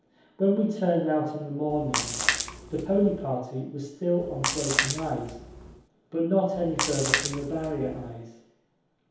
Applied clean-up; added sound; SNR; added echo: none; Splash, splatter; 3 dB; reverberation time 2.2 s.